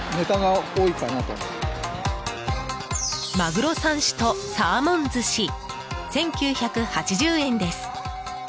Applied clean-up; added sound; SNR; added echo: none; none; none; none.